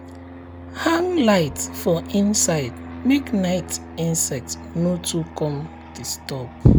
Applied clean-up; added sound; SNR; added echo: none; Fixed-wing aircraft, airplane; 15 dB; none.